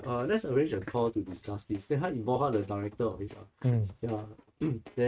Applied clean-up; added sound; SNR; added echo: neural mask model RNNoise.